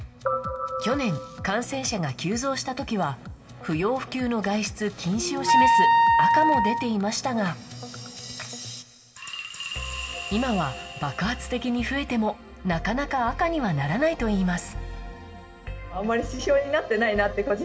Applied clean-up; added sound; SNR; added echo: none; Wind instrument, woodwind instrument; -5 dB; reverberation time 1.6 s.